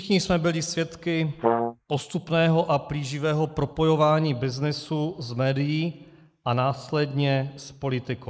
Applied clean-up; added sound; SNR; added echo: neural mask model Resemble Enhance denoiser.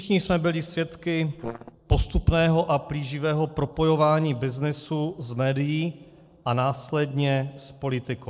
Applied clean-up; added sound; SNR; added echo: neural separator model SepFormer DNS4.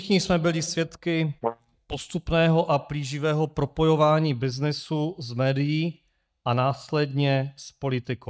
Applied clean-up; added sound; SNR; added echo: neural mask model DeepFilterNet 3.